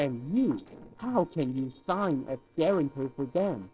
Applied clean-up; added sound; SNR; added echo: neural separator model SepFormer DNS4.